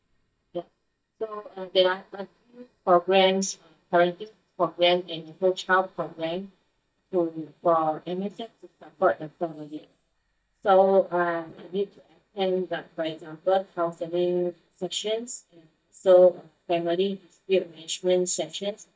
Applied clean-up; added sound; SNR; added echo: neural mask model DeepFilterNet 3.